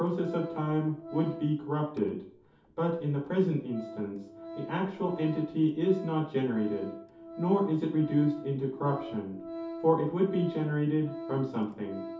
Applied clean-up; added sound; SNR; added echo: none; Organ; 13 dB; reverberation time 0.5 s.